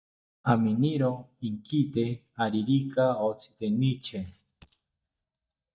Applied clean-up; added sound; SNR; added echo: neural mask model DeepFilterNet 3.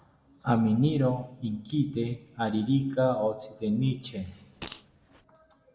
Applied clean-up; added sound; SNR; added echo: none; Fart; 18 dB; reverberation time 1.1 s.